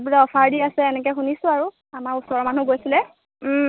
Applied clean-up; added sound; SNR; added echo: none; none; none; none.